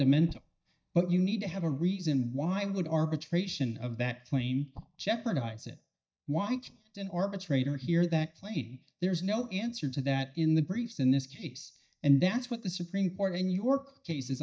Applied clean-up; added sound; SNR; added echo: neural mask model DeepFilterNet 3.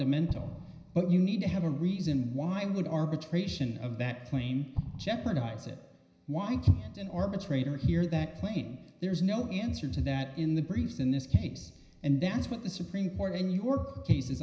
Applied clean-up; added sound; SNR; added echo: none; Explosion; 10 dB; reverberation time 0.9 s.